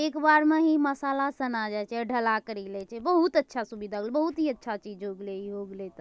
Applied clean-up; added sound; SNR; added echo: none; none; none; none.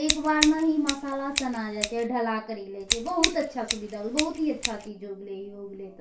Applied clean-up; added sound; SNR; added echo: none; Scissors; 3 dB; reverberation time 0.3 s.